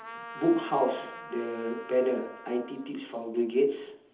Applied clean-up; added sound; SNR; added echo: none; Trumpet; 15 dB; reverberation time 1.2 s.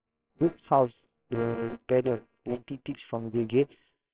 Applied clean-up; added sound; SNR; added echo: neural separator model SepFormer WHAMR!.